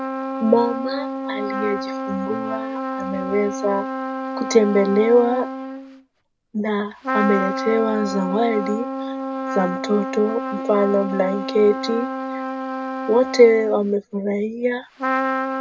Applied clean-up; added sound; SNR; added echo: none; Trumpet; 5 dB; reverberation time 0.2 s.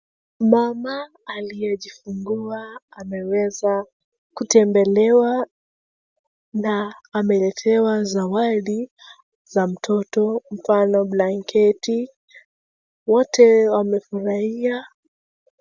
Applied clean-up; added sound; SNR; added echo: none; none; none; none.